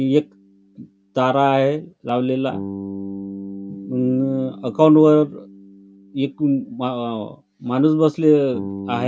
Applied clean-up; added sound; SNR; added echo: none; Bass guitar; 15 dB; none.